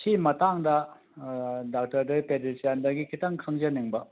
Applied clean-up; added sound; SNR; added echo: none; none; none; none.